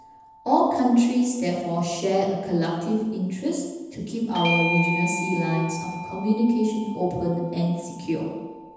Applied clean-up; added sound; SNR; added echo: none; Bell / Doorbell; 10 dB; reverberation time 1.1 s.